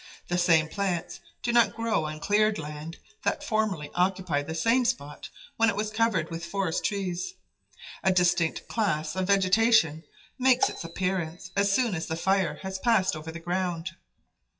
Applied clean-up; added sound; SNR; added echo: classical method WPE with log-MMSE.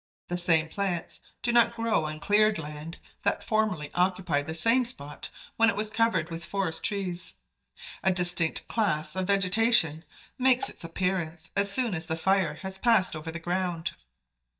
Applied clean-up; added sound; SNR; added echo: neural mask model DeepFilterNet 3.